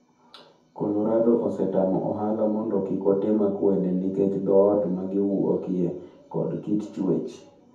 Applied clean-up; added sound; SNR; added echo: none; none; none; reverberation time 0.6 s.